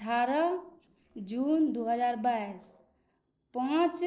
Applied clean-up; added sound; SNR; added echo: neural separator model SepFormer DNS4.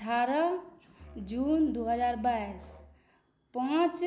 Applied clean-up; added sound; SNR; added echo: none; Musical instrument; 19 dB; none.